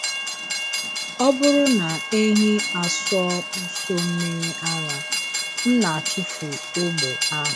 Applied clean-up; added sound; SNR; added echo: none; Train; 3 dB; none.